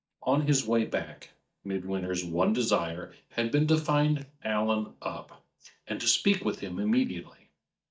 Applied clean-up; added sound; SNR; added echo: neural mask model DeepFilterNet 3.